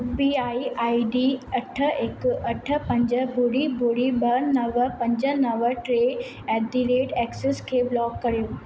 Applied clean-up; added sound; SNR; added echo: none; none; none; none.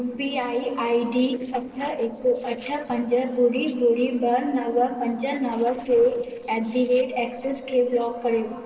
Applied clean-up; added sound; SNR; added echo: neural separator model SepFormer DNS4.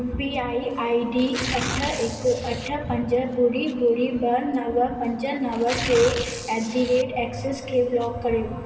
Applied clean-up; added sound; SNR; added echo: none; Tearing; 12 dB; reverberation time 2.5 s.